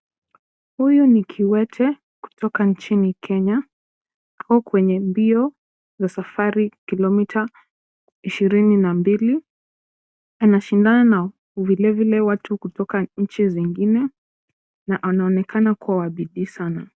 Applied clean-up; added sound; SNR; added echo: none; none; none; none.